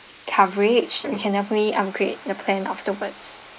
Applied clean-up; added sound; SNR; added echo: neural mask model Resemble Enhance denoiser.